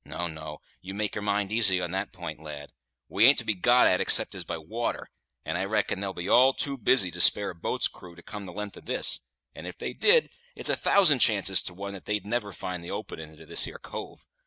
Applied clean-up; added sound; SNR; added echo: none; none; none; none.